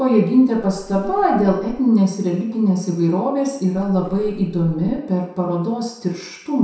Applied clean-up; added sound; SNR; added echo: none; Water / Splash, splatter; 18 dB; reverberation time 0.7 s.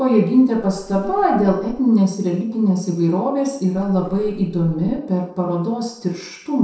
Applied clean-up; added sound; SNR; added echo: neural separator model SepFormer DNS4.